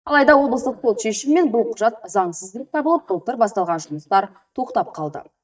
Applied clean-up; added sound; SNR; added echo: neural mask model DeepFilterNet 3.